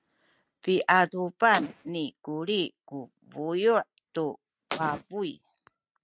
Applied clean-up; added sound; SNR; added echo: neural mask model RNNoise.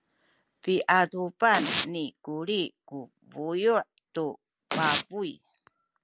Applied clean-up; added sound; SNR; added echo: none; Domestic sounds, home sounds; 2 dB; none.